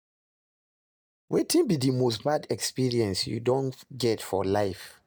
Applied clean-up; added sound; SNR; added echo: neural mask model DeepFilterNet 3.